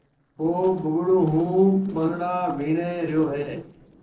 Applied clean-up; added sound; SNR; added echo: neural separator model SepFormer DNS4.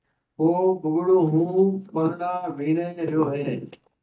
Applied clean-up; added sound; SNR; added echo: neural mask model DeepFilterNet 3.